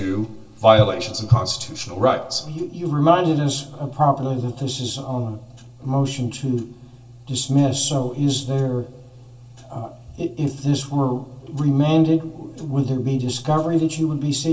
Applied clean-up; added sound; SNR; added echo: none; none; none; reverberation time 0.2 s.